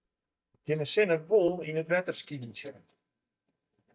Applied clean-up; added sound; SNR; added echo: neural mask model DeepFilterNet 3.